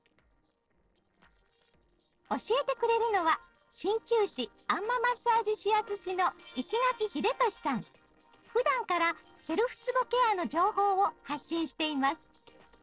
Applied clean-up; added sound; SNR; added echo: neural separator model SepFormer DNS4.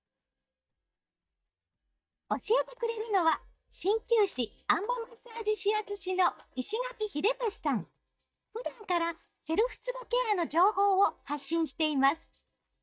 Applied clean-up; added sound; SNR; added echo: neural mask model DeepFilterNet 3.